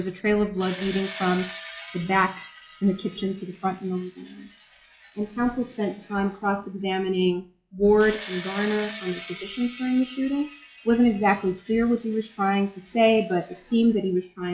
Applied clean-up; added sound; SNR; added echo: classical method log-MMSE.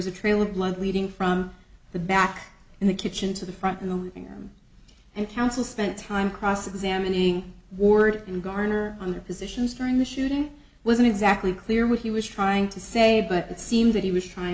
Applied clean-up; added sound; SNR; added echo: none; none; none; none.